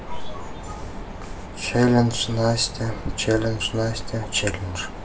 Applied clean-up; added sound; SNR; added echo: none; Mechanisms; 11 dB; reverberation time 0.1 s.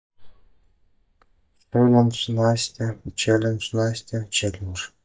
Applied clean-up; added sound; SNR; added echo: neural mask model DeepFilterNet 3.